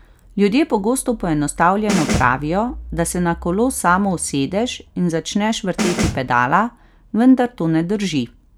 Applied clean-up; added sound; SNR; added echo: none; Snare drum; 6 dB; none.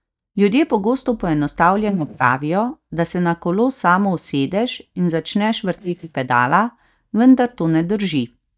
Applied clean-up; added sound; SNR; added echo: neural mask model DeepFilterNet 3.